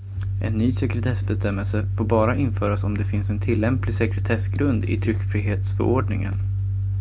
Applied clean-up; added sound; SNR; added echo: none; none; none; none.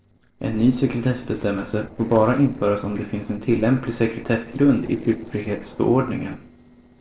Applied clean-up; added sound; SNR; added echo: neural separator model SepFormer DNS4.